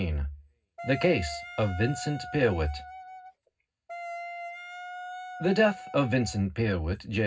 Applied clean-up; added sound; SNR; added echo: none; Wind instrument, woodwind instrument; 11 dB; reverberation time 0.4 s.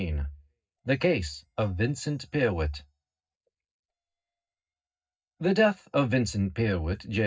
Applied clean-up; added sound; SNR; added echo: neural mask model DeepFilterNet 3.